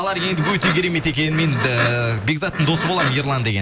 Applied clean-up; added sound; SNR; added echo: none; Livestock, farm animals, working animals; 6 dB; none.